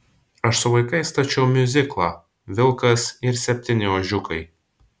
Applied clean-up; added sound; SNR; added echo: none; none; none; none.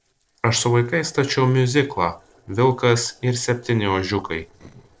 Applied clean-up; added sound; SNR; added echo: neural separator model SepFormer DNS4.